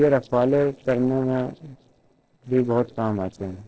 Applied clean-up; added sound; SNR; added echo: neural separator model SepFormer DNS4.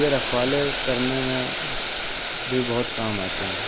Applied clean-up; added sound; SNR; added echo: none; Boiling; -1 dB; none.